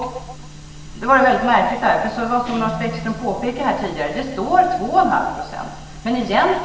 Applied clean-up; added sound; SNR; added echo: none; Guitar; 17 dB; reverberation time 1.0 s.